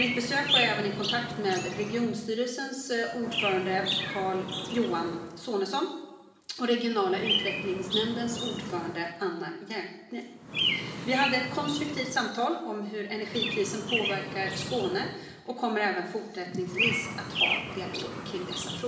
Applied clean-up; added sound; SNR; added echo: none; Chirp, tweet; 3 dB; reverberation time 1.1 s.